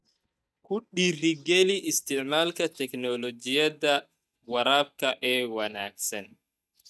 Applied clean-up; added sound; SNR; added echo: neural mask model DeepFilterNet 3.